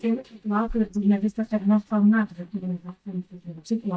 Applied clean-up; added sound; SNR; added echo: neural mask model DeepFilterNet 3.